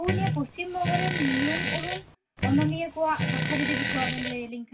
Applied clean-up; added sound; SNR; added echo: none; Fart; -2 dB; reverberation time 0.2 s.